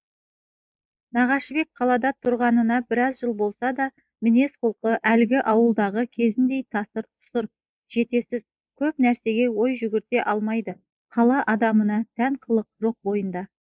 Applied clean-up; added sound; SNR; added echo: neural mask model Resemble Enhance denoiser.